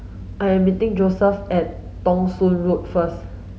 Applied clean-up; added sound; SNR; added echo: none; none; none; none.